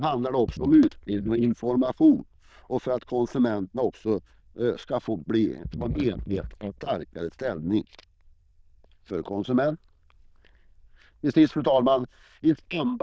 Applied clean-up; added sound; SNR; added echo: neural diffusion model UNIVERSE++.